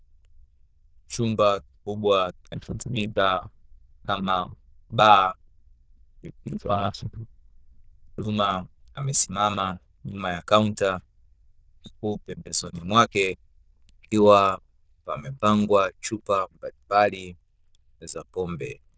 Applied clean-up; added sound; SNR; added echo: neural diffusion model UNIVERSE++.